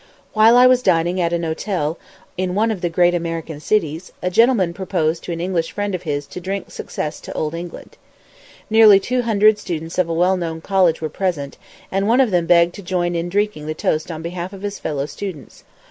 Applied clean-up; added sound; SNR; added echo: none; none; none; none.